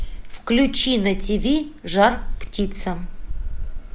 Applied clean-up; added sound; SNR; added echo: none; Keys jangling; 4 dB; none.